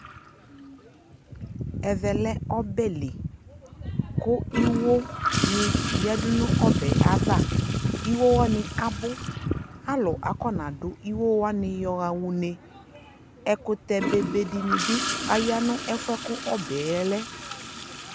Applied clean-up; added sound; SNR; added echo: none; Toilet flush / Gurgling; 9 dB; none.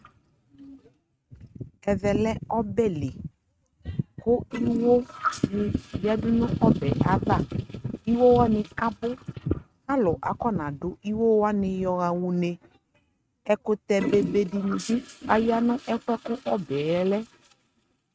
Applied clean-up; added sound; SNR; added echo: neural mask model RNNoise.